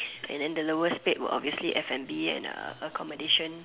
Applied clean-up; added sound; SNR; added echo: none; none; none; none.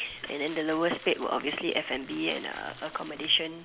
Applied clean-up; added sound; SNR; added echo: none; Crumpling, crinkling; 18 dB; none.